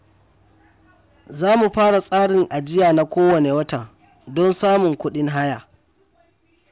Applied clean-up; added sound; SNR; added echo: none; none; none; none.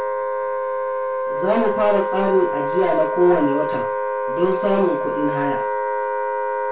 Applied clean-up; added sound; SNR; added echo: none; Wind instrument, woodwind instrument; 1 dB; reverberation time 0.2 s.